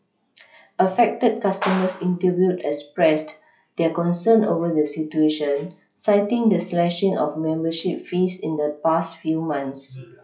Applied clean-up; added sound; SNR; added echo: classical method log-MMSE.